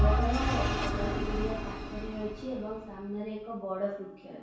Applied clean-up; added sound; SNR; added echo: none; Engine / Vehicle; -4 dB; reverberation time 0.6 s.